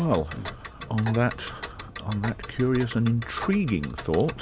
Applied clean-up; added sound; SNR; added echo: none; Tick; 12 dB; none.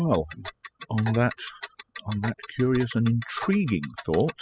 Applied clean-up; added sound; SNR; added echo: classical method spectral subtraction.